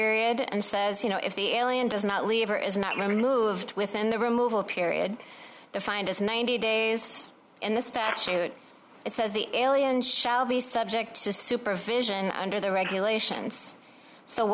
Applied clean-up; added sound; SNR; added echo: none; none; none; none.